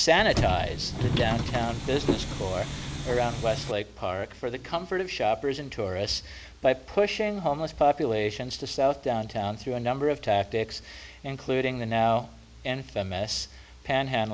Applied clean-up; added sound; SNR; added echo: none; Subway, metro, underground; 2 dB; none.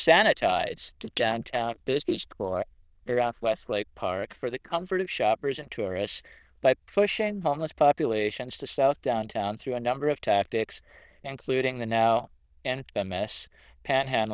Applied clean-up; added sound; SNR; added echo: neural diffusion model UNIVERSE++.